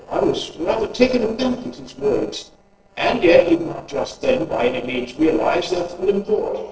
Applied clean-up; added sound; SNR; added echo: neural separator model SepFormer DNS4.